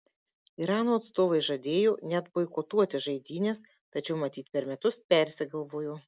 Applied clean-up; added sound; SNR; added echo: none; none; none; none.